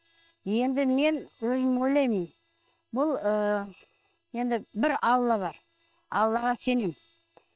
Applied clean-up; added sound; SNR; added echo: neural separator model SepFormer WHAM!.